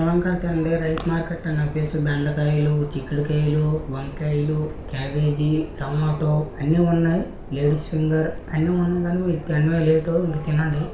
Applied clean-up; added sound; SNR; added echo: none; Subway, metro, underground; 13 dB; reverberation time 0.5 s.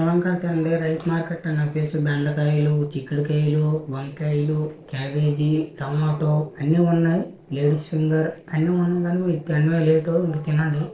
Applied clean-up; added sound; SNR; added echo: neural separator model SepFormer DNS4.